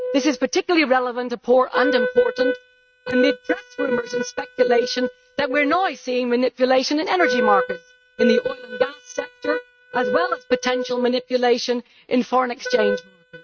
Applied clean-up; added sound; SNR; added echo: neural mask model RNNoise.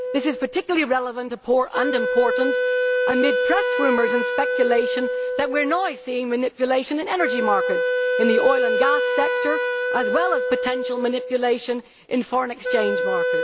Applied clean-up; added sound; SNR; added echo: none; Wind instrument, woodwind instrument; 0 dB; none.